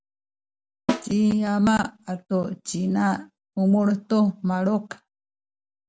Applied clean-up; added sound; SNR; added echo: none; Snare drum; 7 dB; none.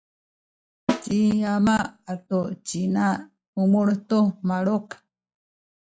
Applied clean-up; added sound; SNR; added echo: classical method log-MMSE.